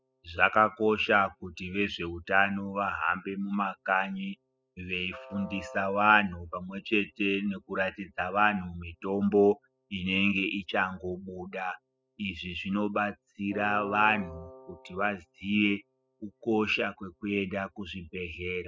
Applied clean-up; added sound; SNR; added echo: classical method spectral subtraction.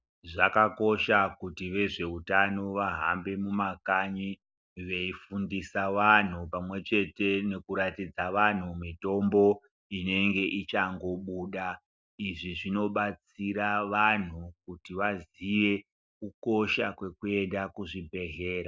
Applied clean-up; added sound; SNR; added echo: none; none; none; none.